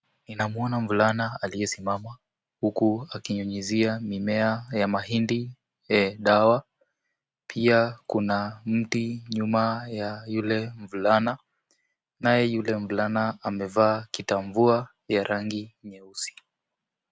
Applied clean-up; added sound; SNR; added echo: none; none; none; none.